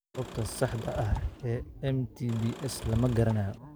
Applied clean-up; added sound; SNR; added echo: none; Engine / Car; 14 dB; none.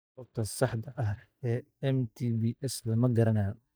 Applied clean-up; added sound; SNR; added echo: neural mask model DeepFilterNet 3.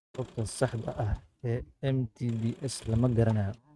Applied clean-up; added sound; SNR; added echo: neural mask model RNNoise.